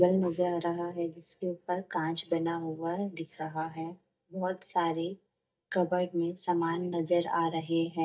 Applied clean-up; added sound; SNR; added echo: neural mask model DeepFilterNet 3.